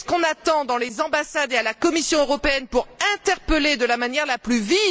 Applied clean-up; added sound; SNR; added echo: none; none; none; none.